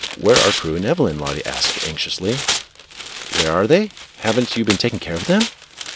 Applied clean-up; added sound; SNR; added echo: none; Tearing; 6 dB; none.